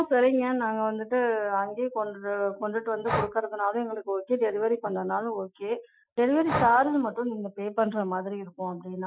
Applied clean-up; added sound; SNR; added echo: classical method Wiener filter.